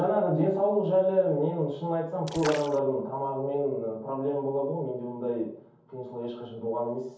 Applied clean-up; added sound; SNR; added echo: none; Splash, splatter; 15 dB; reverberation time 0.6 s.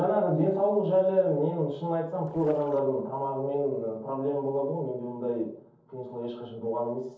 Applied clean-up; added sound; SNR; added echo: neural separator model SepFormer DNS4.